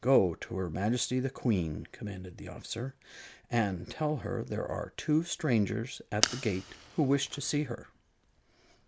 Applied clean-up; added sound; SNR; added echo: none; Fire; 5 dB; none.